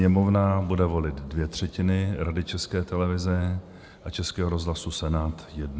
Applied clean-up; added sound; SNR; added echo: none; none; none; none.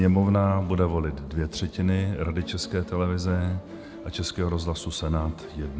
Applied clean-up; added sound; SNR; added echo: none; Musical instrument; 18 dB; none.